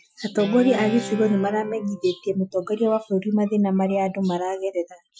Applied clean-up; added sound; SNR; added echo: classical method Wiener filter.